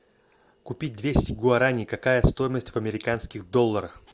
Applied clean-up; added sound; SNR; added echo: none; none; none; none.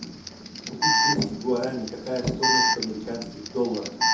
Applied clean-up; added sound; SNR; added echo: none; Alarm; -3 dB; reverberation time 0.5 s.